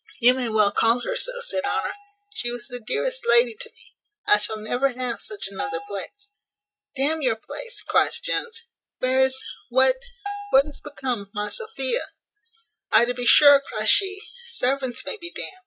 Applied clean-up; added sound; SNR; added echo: neural mask model RNNoise.